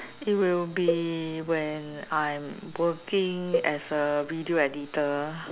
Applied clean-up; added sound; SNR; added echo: none; Cowbell; 7 dB; none.